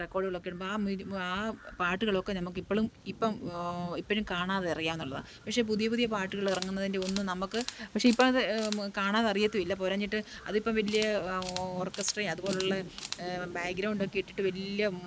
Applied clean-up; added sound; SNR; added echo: none; Camera; 14 dB; none.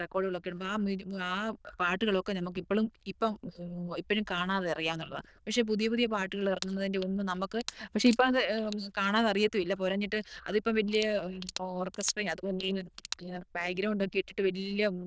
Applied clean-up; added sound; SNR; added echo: neural diffusion model UNIVERSE++.